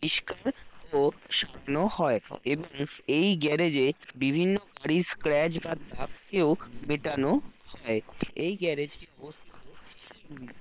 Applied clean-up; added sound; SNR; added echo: neural separator model SepFormer WHAM!.